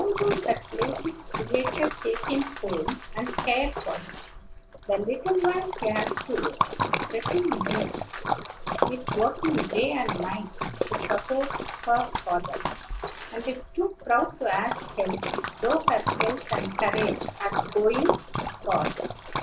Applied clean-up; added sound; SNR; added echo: none; Splash, splatter; 2 dB; none.